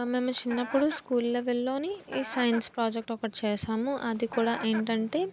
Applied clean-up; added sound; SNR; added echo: none; Chicken, rooster; 14 dB; none.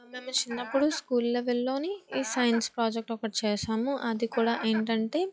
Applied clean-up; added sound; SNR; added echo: classical method log-MMSE.